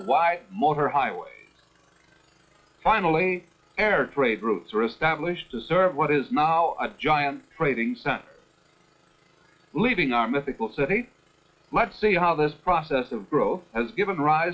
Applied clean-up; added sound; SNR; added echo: classical method log-MMSE.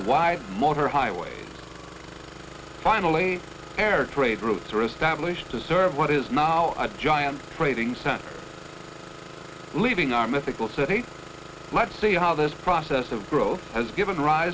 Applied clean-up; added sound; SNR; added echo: none; Engine starting; 16 dB; none.